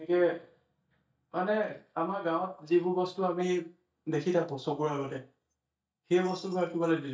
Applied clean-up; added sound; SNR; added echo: neural mask model DeepFilterNet 3.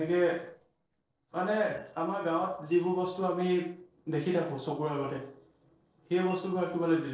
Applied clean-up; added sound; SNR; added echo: neural separator model SepFormer DNS4.